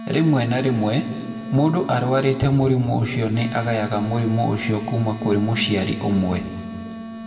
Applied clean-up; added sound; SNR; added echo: none; Wind instrument, woodwind instrument; 13 dB; reverberation time 1.8 s.